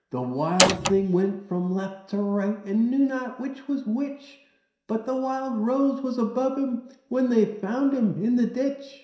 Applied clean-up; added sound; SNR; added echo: none; Door; -4 dB; reverberation time 0.7 s.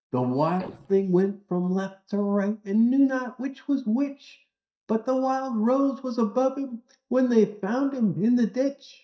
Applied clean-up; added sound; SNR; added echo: neural mask model DeepFilterNet 3.